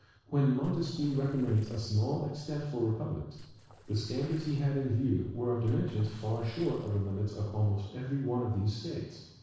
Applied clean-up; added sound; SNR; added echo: neural separator model SepFormer DNS4.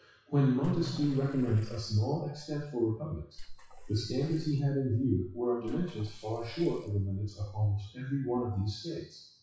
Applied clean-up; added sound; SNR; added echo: classical method WPE with log-MMSE.